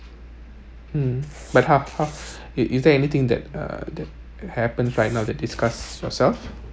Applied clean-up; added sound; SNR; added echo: none; Writing; 20 dB; none.